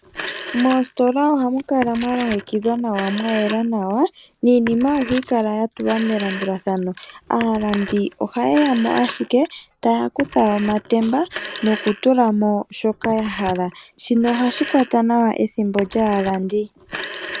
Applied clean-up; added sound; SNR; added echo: none; Telephone; 14 dB; none.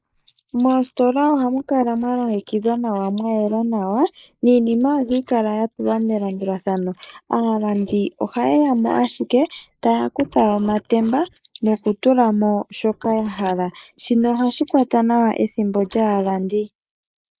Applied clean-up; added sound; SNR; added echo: neural mask model Resemble Enhance denoiser.